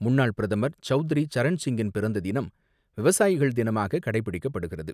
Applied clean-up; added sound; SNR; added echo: none; none; none; none.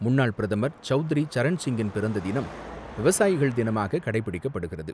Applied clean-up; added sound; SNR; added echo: none; Car passing by / Traffic noise, roadway noise / Engine; 18 dB; none.